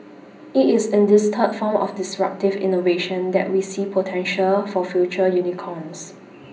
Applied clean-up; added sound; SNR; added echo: none; none; none; reverberation time 0.5 s.